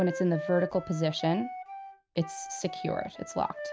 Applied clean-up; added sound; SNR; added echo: none; Wind instrument, woodwind instrument; 9 dB; none.